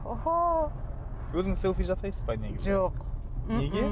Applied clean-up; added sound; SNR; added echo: none; none; none; none.